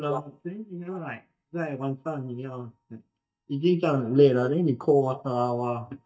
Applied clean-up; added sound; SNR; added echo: neural mask model DeepFilterNet 3.